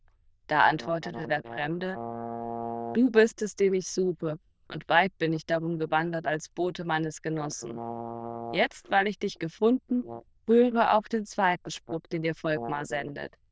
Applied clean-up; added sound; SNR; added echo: neural diffusion model UNIVERSE++.